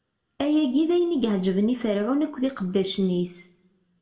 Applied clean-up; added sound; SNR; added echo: none; none; none; reverberation time 0.6 s.